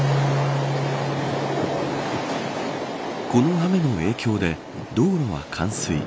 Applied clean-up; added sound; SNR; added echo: none; Keyboard (musical); 6 dB; none.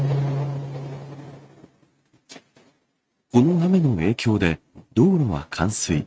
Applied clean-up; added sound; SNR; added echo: neural mask model RNNoise.